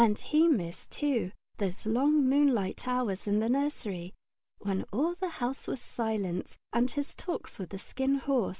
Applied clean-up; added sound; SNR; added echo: none; none; none; none.